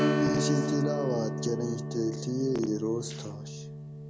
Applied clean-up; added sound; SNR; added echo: none; Strum; 0 dB; none.